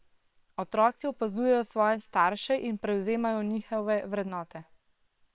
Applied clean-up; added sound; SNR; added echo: neural separator model SepFormer WHAM!.